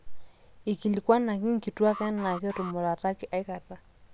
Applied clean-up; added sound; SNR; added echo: none; Alarm; 14 dB; none.